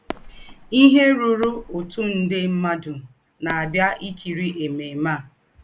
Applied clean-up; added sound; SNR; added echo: none; Fireworks; 16 dB; none.